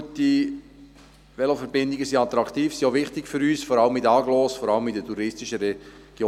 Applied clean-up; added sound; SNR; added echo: none; none; none; none.